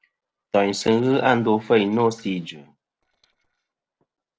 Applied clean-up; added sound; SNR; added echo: neural separator model SepFormer DNS4.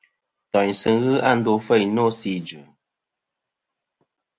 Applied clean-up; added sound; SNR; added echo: none; none; none; none.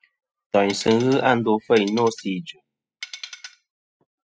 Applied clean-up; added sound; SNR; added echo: classical method spectral subtraction.